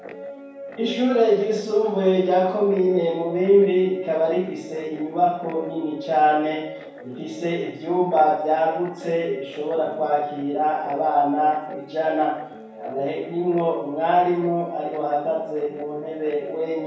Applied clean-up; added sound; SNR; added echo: none; Guitar; 16 dB; reverberation time 0.7 s.